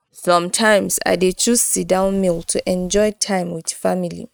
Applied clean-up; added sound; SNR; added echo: neural mask model RNNoise.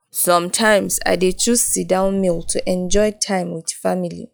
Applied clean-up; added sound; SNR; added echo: classical method log-MMSE.